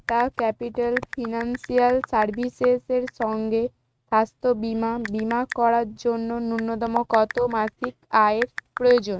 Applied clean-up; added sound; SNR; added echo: neural mask model RNNoise.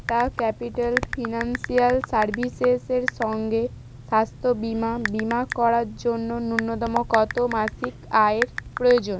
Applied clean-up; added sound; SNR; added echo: none; Typing; 10 dB; none.